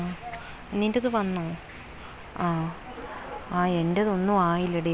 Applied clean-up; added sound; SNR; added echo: none; none; none; none.